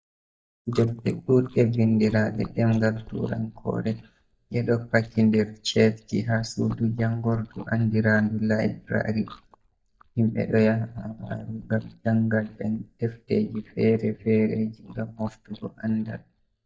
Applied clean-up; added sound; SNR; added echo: neural mask model DeepFilterNet 3.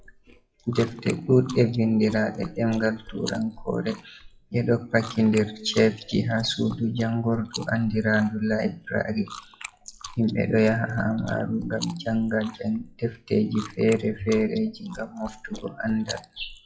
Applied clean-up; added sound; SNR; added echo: classical method WPE with log-MMSE.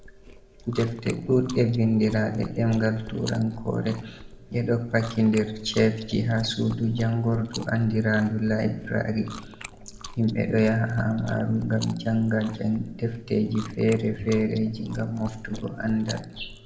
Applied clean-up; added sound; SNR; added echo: none; Chewing, mastication; 17 dB; reverberation time 0.8 s.